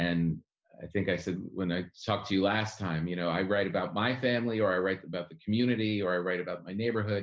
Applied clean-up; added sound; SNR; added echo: none; none; none; none.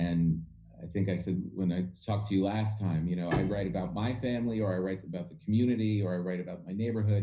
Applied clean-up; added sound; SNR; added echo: none; Bowed string instrument; 15 dB; reverberation time 0.4 s.